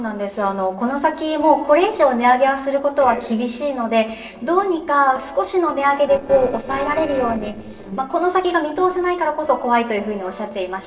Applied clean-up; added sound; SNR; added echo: neural separator model SepFormer DNS4.